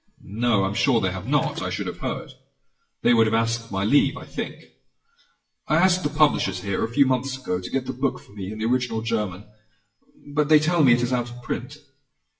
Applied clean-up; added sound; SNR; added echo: classical method WPE with log-MMSE.